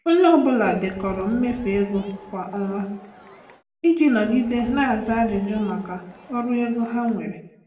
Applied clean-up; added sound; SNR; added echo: none; Crowd; 20 dB; reverberation time 0.7 s.